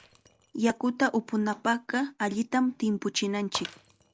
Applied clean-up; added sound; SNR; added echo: none; Shatter; 20 dB; none.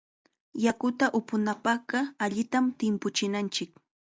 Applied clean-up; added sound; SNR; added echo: none; none; none; none.